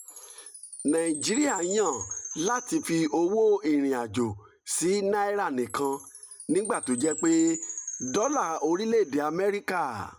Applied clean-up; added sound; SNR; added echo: none; Chime; 13 dB; none.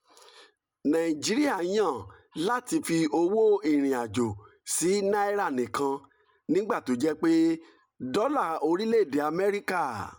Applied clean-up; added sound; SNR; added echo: none; none; none; none.